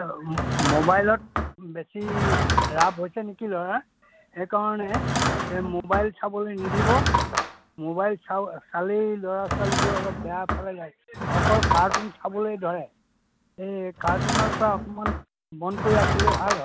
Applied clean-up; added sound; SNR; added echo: none; Drawer open or close / Wood; 0 dB; none.